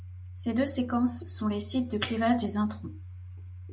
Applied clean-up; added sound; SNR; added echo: none; Domestic sounds, home sounds; 12 dB; none.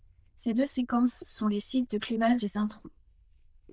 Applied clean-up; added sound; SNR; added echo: neural diffusion model UNIVERSE++.